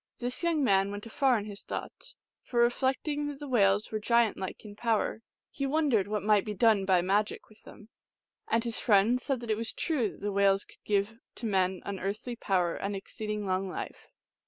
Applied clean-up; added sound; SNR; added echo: none; none; none; none.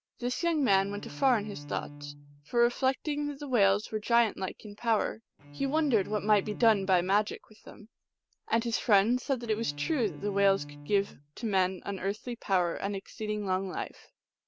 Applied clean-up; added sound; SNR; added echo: none; Bowed string instrument; 18 dB; none.